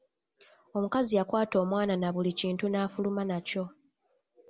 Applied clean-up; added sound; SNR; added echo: none; none; none; none.